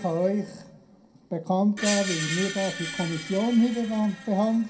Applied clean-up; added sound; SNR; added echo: none; Screech; 10 dB; reverberation time 0.2 s.